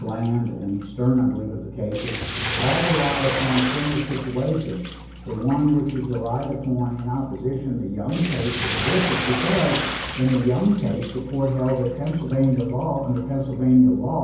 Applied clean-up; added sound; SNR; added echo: none; Bathtub (filling or washing); 7 dB; reverberation time 0.9 s.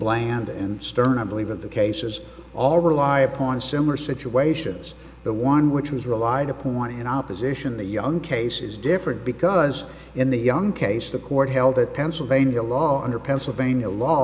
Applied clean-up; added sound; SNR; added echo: none; none; none; none.